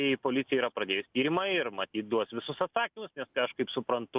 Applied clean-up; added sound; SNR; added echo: none; none; none; none.